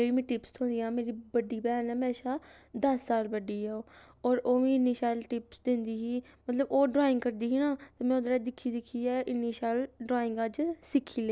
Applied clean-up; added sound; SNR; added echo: none; none; none; none.